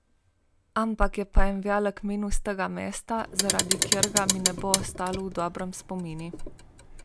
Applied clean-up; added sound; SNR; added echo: none; Clock; -1 dB; none.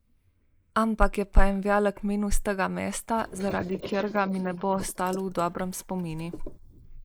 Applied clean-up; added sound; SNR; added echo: neural mask model Resemble Enhance denoiser.